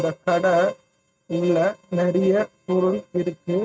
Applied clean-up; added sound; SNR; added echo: neural mask model RNNoise.